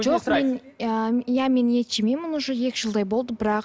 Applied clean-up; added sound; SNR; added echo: none; none; none; none.